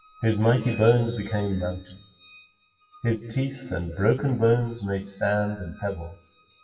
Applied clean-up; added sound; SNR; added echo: classical method WPE with log-MMSE.